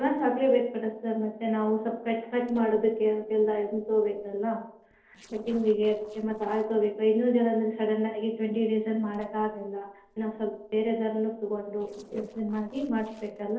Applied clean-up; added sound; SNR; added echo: neural separator model SepFormer DNS4.